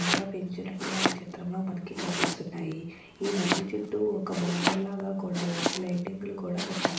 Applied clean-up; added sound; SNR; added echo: none; Domestic sounds, home sounds; 1 dB; reverberation time 0.6 s.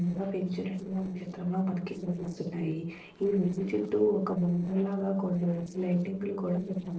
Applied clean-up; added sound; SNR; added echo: neural separator model SepFormer DNS4.